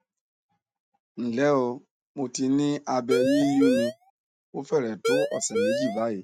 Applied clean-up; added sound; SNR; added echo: neural mask model RNNoise.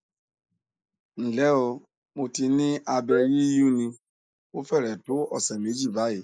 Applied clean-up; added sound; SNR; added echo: neural mask model Resemble Enhance denoiser.